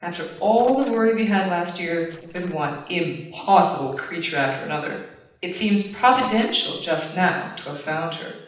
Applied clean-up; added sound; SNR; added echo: neural separator model SepFormer DNS4.